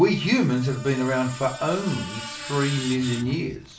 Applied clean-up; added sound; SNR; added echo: none; Screech; 14 dB; reverberation time 0.3 s.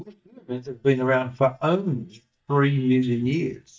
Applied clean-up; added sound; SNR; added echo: neural mask model DeepFilterNet 3.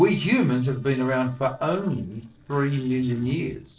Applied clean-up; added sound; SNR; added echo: neural separator model SepFormer DNS4.